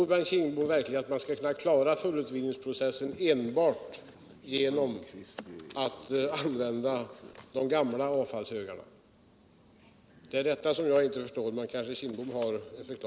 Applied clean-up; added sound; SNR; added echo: none; none; none; none.